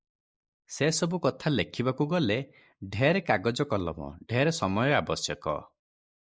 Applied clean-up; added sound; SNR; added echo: neural mask model Resemble Enhance denoiser.